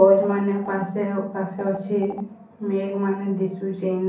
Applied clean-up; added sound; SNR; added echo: none; Telephone; 19 dB; reverberation time 0.6 s.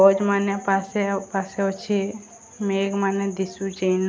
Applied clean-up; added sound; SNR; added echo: none; none; none; none.